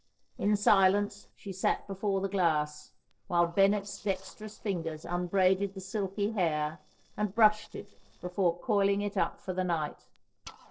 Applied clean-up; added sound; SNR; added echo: neural separator model SepFormer DNS4.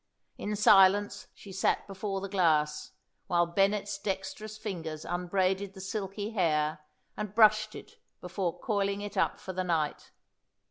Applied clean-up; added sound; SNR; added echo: none; none; none; none.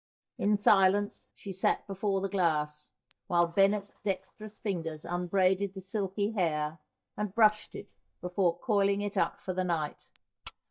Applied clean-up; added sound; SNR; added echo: neural mask model DeepFilterNet 3.